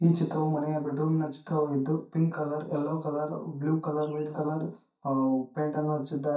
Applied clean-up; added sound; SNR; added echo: neural mask model DeepFilterNet 3.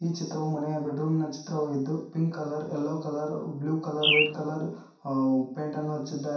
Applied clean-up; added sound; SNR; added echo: none; Bird; 0 dB; reverberation time 0.6 s.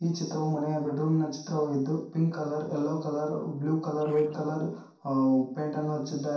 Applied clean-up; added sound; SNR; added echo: neural separator model SepFormer DNS4.